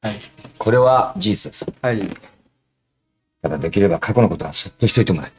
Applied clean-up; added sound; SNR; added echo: neural mask model RNNoise.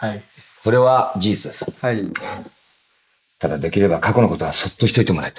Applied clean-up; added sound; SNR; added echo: neural mask model Resemble Enhance denoiser.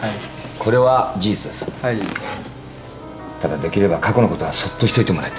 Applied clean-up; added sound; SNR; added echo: none; Organ + Wind instrument, woodwind instrument; 16 dB; none.